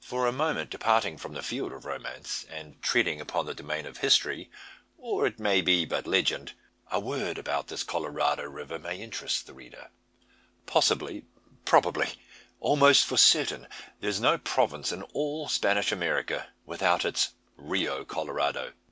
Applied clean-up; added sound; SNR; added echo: none; none; none; none.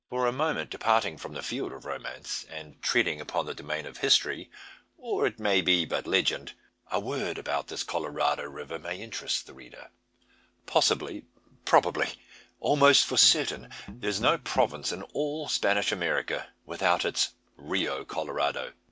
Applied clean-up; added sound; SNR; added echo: neural mask model DeepFilterNet 3.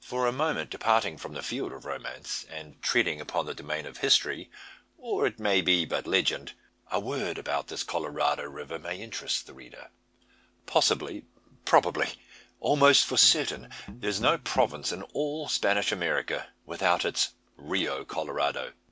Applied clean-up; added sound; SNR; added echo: none; Musical instrument; 17 dB; none.